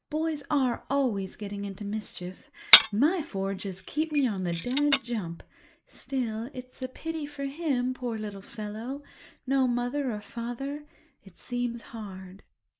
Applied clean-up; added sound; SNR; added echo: neural mask model Resemble Enhance denoiser.